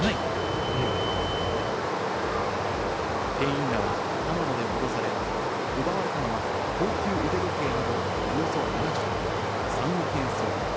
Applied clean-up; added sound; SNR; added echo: none; Stream; -5 dB; none.